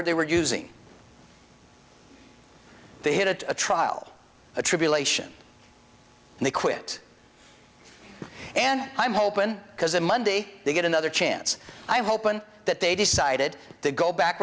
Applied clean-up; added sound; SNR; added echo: none; none; none; none.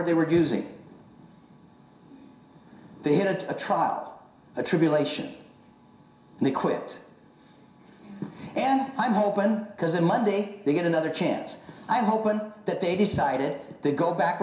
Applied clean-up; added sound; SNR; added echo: none; none; none; reverberation time 0.7 s.